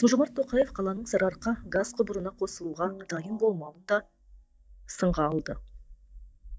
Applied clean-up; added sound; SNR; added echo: neural mask model DeepFilterNet 3.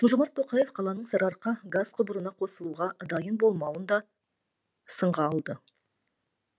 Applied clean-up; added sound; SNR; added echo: none; none; none; none.